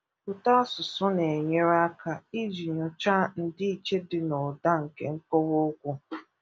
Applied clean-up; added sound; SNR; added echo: none; none; none; none.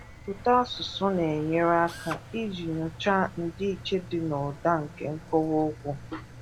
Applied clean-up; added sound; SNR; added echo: none; Drill + Engine; 16 dB; none.